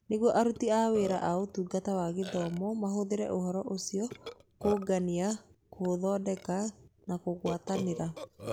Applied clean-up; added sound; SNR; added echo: none; Burping, eructation; 14 dB; none.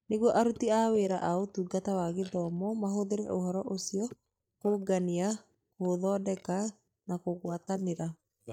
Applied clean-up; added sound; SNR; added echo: neural mask model DeepFilterNet 3.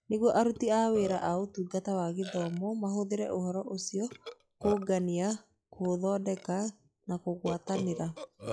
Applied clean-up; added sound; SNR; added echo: classical method log-MMSE.